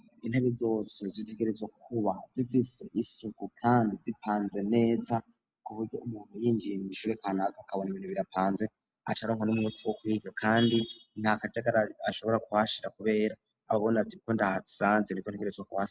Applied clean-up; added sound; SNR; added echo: none; none; none; none.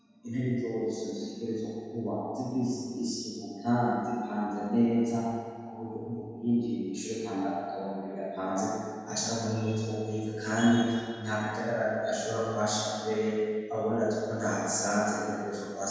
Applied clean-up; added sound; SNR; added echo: none; none; none; reverberation time 1.9 s.